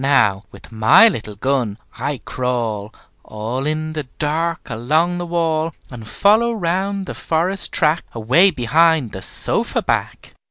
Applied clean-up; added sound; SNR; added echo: none; none; none; none.